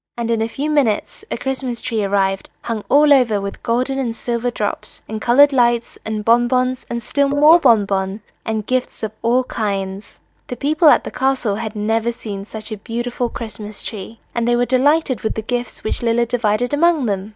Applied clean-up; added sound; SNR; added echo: neural mask model DeepFilterNet 3.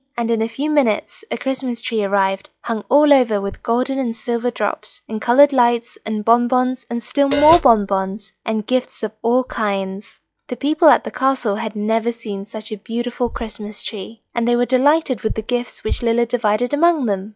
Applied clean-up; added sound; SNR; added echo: classical method log-MMSE.